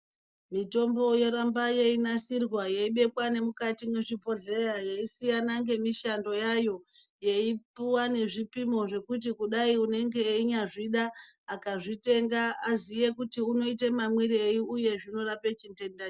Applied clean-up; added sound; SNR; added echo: none; none; none; none.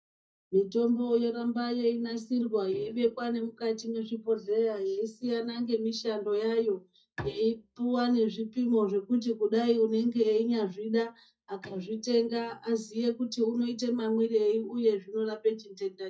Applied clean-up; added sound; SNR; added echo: neural mask model DeepFilterNet 3.